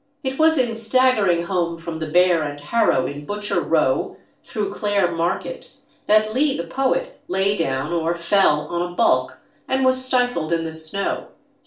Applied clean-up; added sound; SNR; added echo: none; none; none; reverberation time 0.4 s.